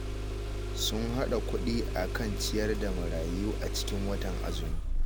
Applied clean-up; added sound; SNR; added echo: none; Engine starting; -2 dB; none.